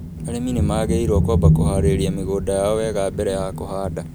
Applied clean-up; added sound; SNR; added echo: none; Thunder; -2 dB; none.